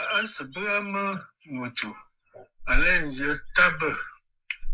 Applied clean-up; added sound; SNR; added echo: neural mask model Resemble Enhance denoiser.